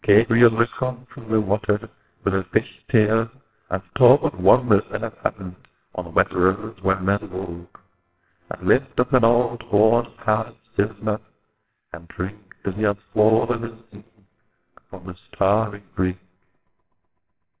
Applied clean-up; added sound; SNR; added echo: neural separator model SepFormer WHAMR!.